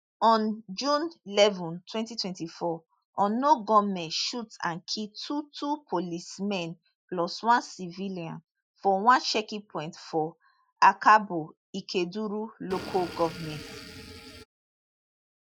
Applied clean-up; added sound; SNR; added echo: classical method Wiener filter.